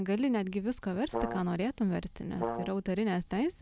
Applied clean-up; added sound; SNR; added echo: none; Brass instrument; 5 dB; none.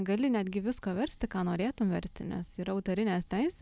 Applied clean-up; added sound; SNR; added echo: none; none; none; none.